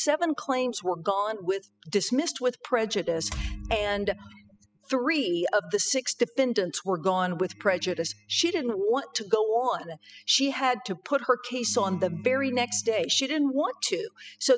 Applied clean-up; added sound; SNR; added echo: classical method spectral subtraction.